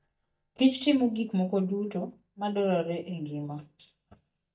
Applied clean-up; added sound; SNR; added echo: neural mask model DeepFilterNet 3.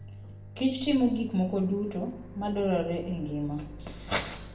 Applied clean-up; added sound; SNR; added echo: none; Microwave oven; 14 dB; reverberation time 0.7 s.